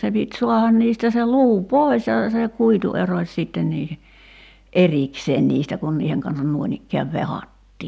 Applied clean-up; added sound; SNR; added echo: none; none; none; none.